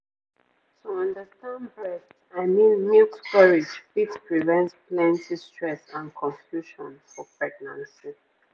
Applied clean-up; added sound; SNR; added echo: none; none; none; none.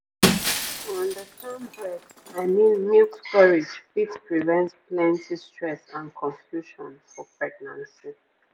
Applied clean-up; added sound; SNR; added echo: none; Shatter; 5 dB; none.